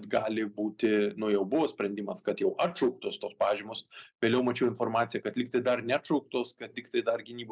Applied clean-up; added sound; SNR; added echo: none; none; none; none.